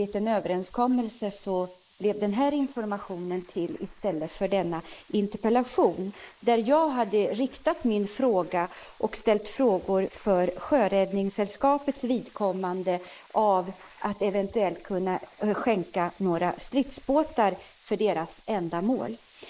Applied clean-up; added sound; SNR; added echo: neural mask model Resemble Enhance denoiser.